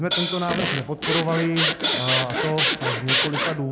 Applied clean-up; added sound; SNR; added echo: none; Hi-hat + Zipper (clothing) / Sawing; -4 dB; none.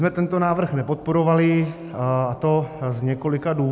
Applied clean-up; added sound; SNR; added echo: none; none; none; none.